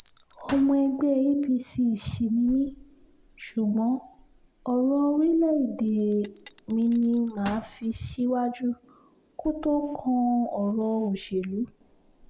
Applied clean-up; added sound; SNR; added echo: none; Bell; 13 dB; none.